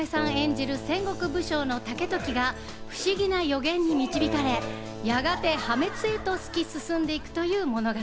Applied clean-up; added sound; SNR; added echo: none; Keyboard (musical); 11 dB; none.